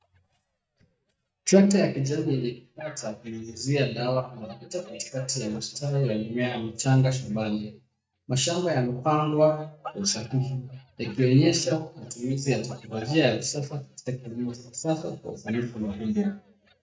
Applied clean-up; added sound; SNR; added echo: neural mask model DeepFilterNet 3.